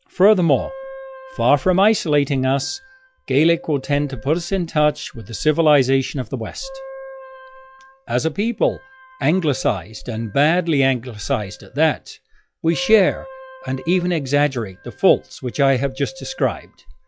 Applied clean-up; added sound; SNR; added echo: classical method log-MMSE.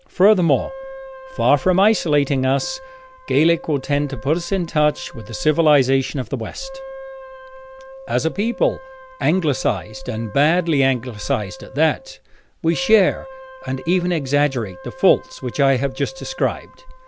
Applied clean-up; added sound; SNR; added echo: none; Wind instrument, woodwind instrument; 18 dB; none.